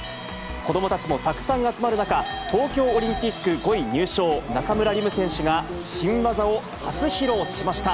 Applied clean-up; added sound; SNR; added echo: none; Bird / Bell; 16 dB; none.